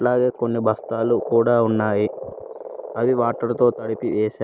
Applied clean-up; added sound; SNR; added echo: none; Frog; 13 dB; none.